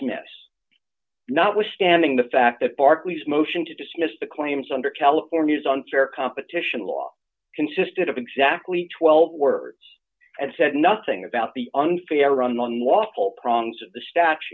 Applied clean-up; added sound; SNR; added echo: none; none; none; none.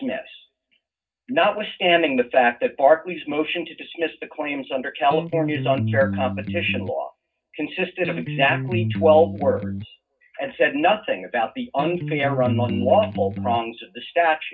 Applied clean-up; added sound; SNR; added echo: none; Electric guitar; 4 dB; reverberation time 0.4 s.